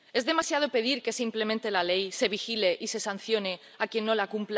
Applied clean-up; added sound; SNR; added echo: none; none; none; none.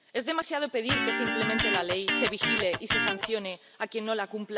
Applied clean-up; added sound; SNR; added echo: none; Electric guitar; -3 dB; none.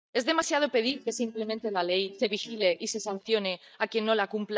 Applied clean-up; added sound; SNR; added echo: neural mask model DeepFilterNet 3.